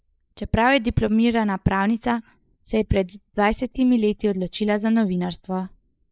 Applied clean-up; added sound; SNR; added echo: neural mask model Resemble Enhance denoiser.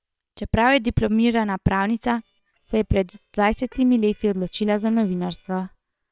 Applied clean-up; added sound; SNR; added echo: neural separator model SepFormer WHAM!.